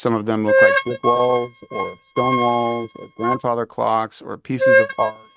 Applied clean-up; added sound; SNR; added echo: neural mask model RNNoise.